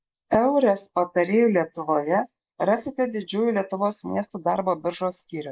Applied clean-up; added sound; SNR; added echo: neural mask model Resemble Enhance denoiser.